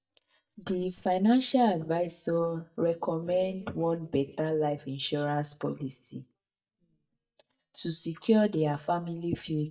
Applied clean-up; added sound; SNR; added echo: neural mask model DeepFilterNet 3.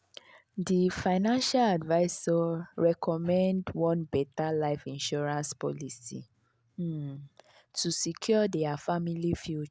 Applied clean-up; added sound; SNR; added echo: none; none; none; none.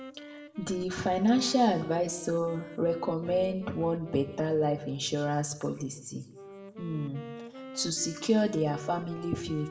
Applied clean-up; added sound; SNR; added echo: none; Wind instrument, woodwind instrument; 16 dB; reverberation time 0.7 s.